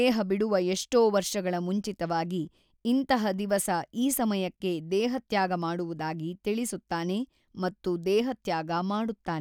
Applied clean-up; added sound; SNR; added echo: none; none; none; none.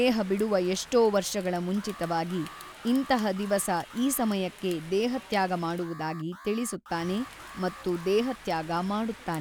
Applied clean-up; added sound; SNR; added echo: none; Alarm + Rain; 17 dB; none.